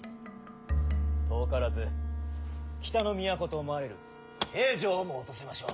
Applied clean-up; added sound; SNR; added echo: none; Bowed string instrument; -2 dB; none.